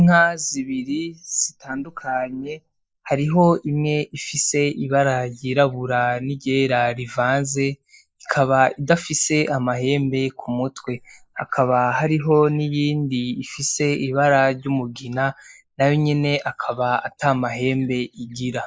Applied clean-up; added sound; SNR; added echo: neural mask model Resemble Enhance denoiser.